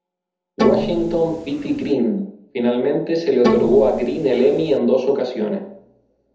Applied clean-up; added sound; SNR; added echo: none; Bowed string instrument; 5 dB; reverberation time 0.7 s.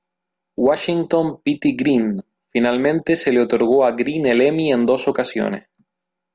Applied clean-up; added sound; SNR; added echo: none; none; none; none.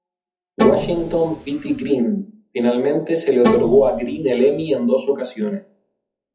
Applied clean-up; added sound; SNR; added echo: classical method WPE with log-MMSE.